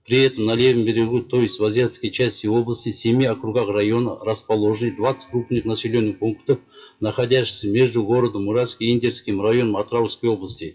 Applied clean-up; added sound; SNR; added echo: classical method WPE with log-MMSE.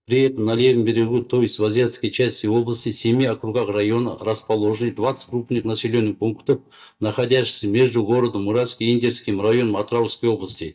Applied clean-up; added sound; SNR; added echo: neural mask model DeepFilterNet 3.